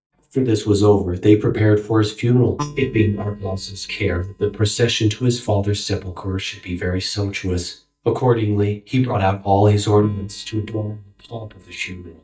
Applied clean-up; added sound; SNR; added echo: neural mask model DeepFilterNet 3.